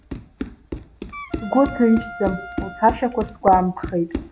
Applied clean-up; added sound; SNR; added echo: none; Wind instrument, woodwind instrument + Run; 10 dB; none.